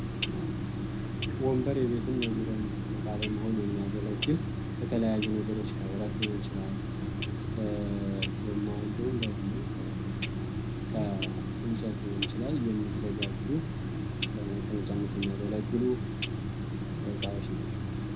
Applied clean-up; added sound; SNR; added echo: none; Clock; -2 dB; reverberation time 0.5 s.